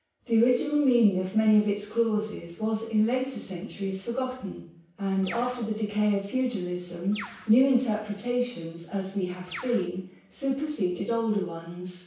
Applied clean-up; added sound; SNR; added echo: none; Bird; 12 dB; reverberation time 0.7 s.